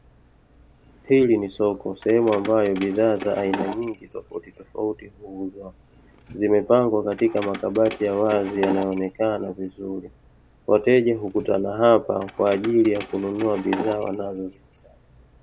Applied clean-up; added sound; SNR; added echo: none; Keys jangling; 15 dB; none.